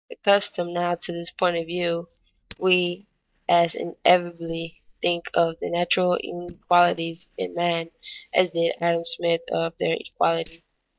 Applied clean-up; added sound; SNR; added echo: neural mask model DeepFilterNet 3.